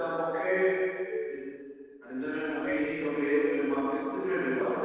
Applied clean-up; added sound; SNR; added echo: neural separator model SepFormer DNS4.